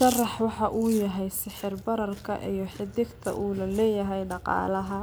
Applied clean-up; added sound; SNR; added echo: none; Chewing, mastication; 18 dB; none.